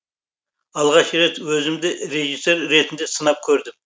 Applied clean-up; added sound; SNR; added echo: none; none; none; none.